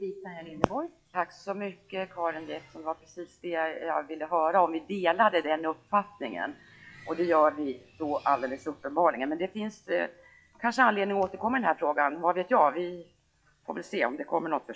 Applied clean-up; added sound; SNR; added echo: classical method log-MMSE.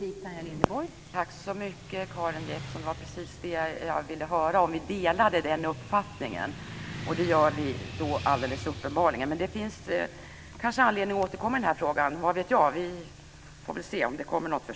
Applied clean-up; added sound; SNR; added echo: none; Motorcycle / Traffic noise, roadway noise; 13 dB; none.